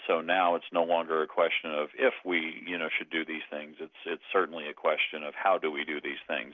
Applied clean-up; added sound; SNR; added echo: none; none; none; none.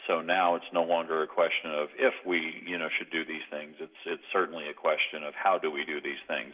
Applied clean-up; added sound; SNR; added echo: none; none; none; reverberation time 0.7 s.